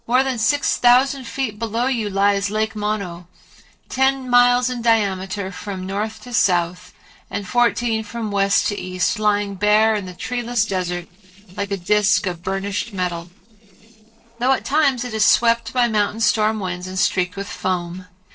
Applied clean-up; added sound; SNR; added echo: neural separator model SepFormer DNS4.